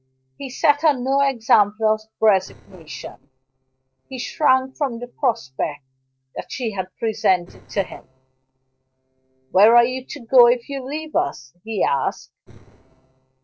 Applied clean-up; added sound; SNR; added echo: neural separator model SepFormer DNS4.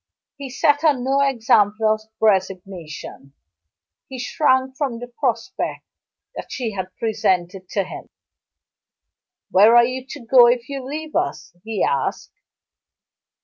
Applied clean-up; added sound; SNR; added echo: none; none; none; none.